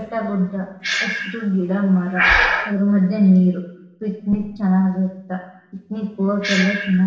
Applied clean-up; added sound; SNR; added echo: none; Breathing; 6 dB; reverberation time 0.9 s.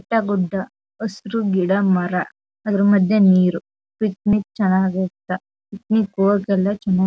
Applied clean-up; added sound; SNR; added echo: none; none; none; none.